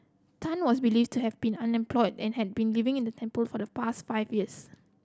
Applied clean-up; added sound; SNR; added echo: none; none; none; none.